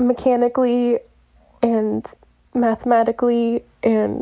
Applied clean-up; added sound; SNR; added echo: none; none; none; none.